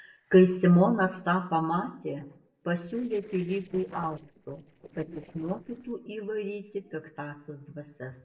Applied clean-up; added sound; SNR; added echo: neural separator model SepFormer DNS4.